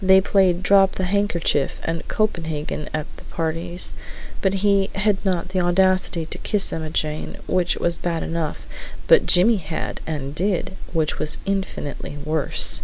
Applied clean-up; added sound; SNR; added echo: none; none; none; none.